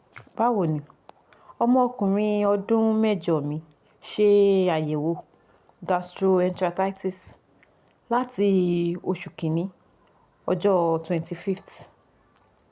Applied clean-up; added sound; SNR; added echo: none; none; none; none.